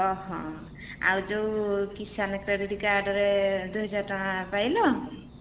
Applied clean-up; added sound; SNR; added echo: none; Insect; 18 dB; none.